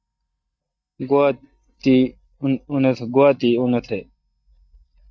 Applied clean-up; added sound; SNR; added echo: neural mask model DeepFilterNet 3.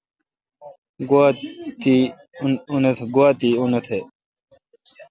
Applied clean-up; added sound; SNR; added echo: none; none; none; none.